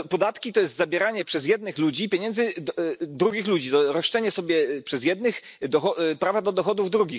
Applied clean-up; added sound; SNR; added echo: neural mask model Resemble Enhance denoiser.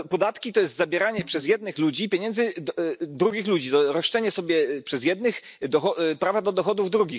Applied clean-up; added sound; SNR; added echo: neural mask model DeepFilterNet 3.